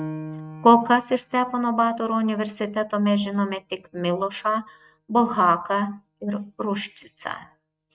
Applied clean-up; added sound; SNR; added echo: neural mask model RNNoise.